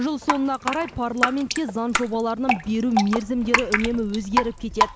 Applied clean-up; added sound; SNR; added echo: none; Drip; 2 dB; none.